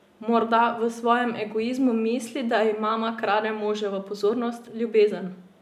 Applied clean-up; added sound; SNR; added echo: none; none; none; none.